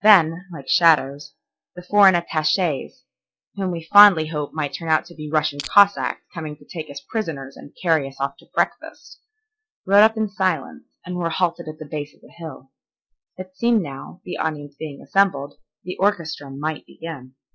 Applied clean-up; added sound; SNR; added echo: classical method log-MMSE.